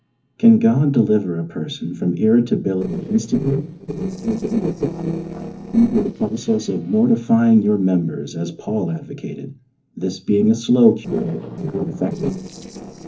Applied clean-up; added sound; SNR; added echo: neural separator model SepFormer DNS4.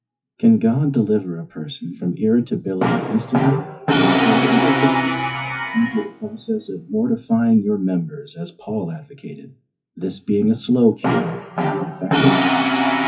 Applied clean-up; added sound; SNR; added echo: classical method WPE with log-MMSE.